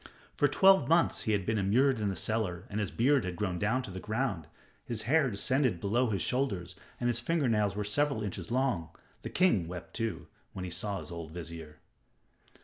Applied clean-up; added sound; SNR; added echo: none; none; none; none.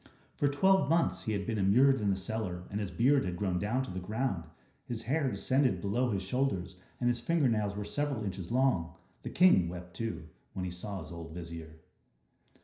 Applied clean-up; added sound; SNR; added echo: none; none; none; reverberation time 0.5 s.